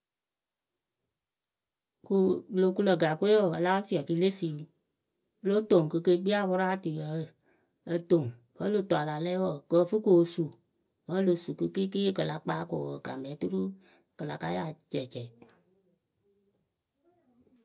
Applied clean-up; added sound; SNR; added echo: none; none; none; none.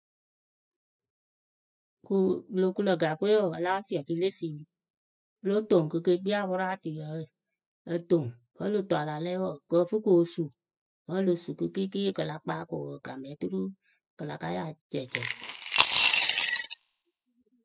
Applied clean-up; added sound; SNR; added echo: classical method spectral subtraction.